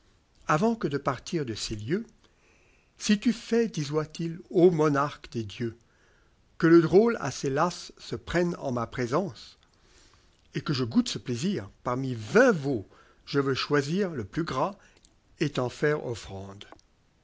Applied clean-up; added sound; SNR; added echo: none; none; none; none.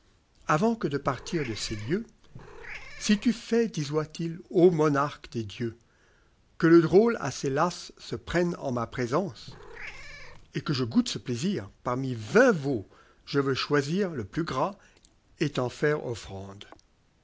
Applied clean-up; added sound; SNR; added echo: none; Meow / Purr; 16 dB; none.